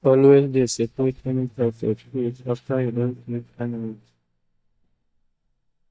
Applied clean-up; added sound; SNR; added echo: neural mask model DeepFilterNet 3.